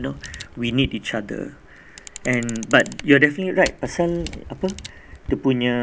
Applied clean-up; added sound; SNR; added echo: none; Camera; 15 dB; none.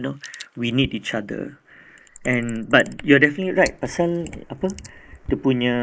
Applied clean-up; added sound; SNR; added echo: neural mask model Resemble Enhance denoiser.